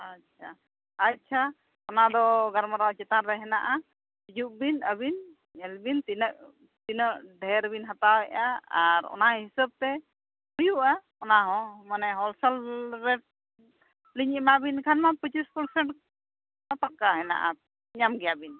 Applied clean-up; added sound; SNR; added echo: none; none; none; none.